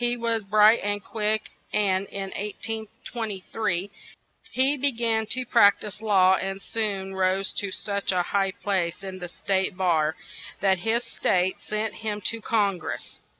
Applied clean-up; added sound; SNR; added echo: none; none; none; none.